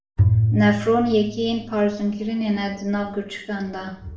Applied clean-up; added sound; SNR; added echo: none; Bowed string instrument; 0 dB; reverberation time 0.5 s.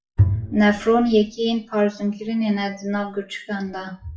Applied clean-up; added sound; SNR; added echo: classical method WPE with log-MMSE.